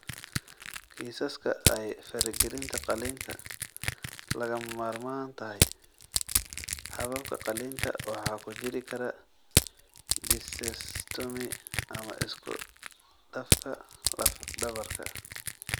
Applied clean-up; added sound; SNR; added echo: none; Crushing; -4 dB; none.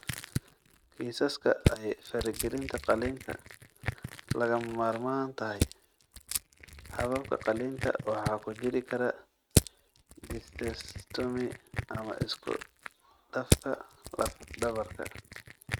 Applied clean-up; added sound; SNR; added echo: neural mask model RNNoise.